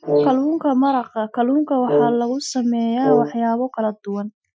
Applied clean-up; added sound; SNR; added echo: classical method Wiener filter.